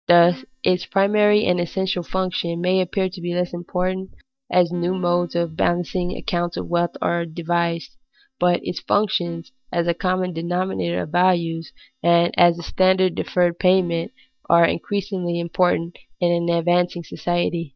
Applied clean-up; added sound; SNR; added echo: neural mask model DeepFilterNet 3.